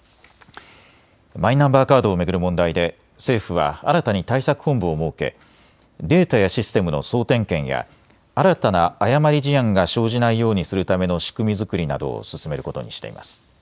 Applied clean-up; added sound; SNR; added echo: none; none; none; none.